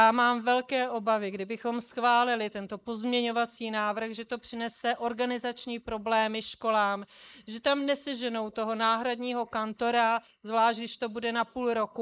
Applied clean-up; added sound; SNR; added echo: neural mask model Resemble Enhance denoiser.